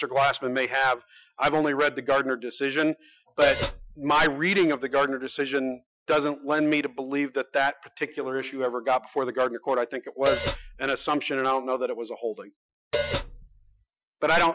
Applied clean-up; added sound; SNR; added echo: classical method Wiener filter.